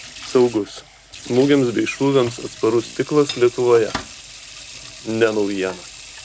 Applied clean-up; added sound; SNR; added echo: none; Sink (filling or washing) / Water tap, faucet; 16 dB; none.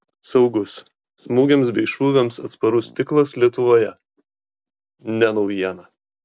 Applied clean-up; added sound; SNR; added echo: none; none; none; none.